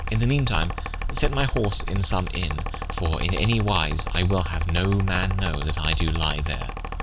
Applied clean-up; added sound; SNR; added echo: none; Mechanical fan; 6 dB; none.